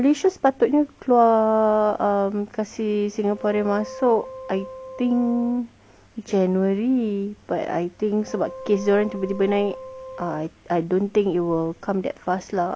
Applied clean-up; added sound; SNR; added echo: none; Wind instrument, woodwind instrument; 16 dB; none.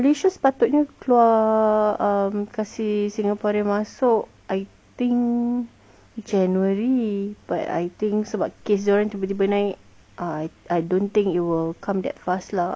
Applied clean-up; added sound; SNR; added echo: none; none; none; none.